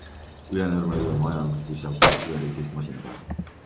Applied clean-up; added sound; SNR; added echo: none; Keys jangling; -1 dB; none.